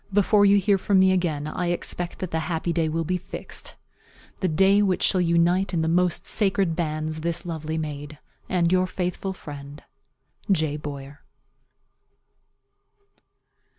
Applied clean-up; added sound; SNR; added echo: none; none; none; none.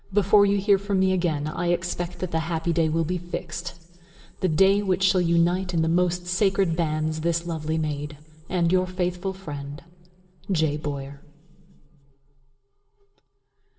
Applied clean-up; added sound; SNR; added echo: none; none; none; reverberation time 2.4 s.